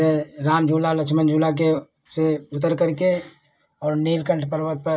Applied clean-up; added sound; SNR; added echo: none; none; none; none.